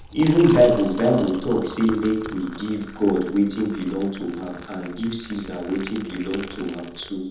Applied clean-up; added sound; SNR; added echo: none; Liquid; 16 dB; reverberation time 1.0 s.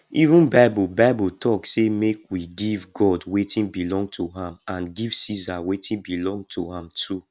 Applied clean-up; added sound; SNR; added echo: none; none; none; none.